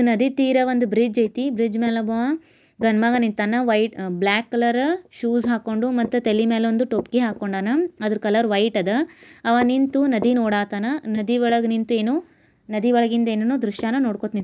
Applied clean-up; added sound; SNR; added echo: neural mask model DeepFilterNet 3.